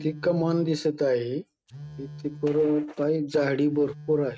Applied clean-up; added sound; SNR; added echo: neural mask model RNNoise.